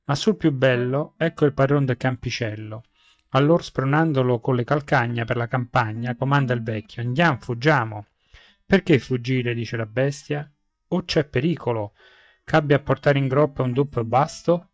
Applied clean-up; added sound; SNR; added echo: neural mask model DeepFilterNet 3.